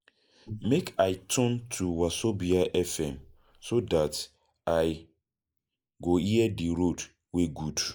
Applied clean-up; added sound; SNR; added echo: neural mask model Resemble Enhance denoiser.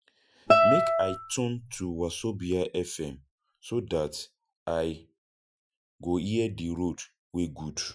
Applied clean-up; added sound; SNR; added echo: classical method Wiener filter.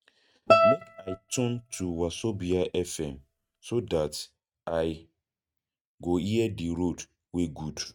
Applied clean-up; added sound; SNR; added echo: neural mask model RNNoise.